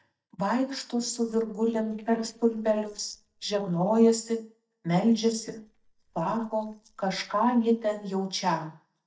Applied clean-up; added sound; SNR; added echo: neural mask model DeepFilterNet 3.